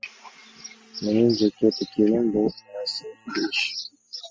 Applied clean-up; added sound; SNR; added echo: classical method spectral subtraction.